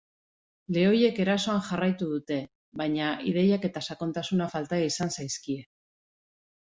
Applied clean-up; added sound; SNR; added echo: none; none; none; none.